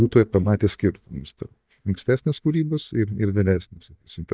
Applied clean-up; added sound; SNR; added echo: neural mask model DeepFilterNet 3.